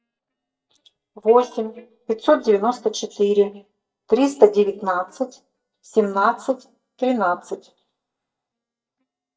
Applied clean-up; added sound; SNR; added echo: neural mask model DeepFilterNet 3.